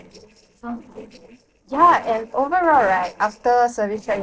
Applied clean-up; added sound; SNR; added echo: neural separator model SepFormer DNS4.